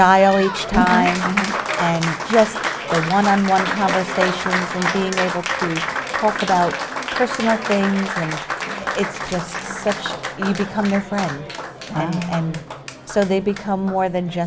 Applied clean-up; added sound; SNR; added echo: none; Applause; 5 dB; none.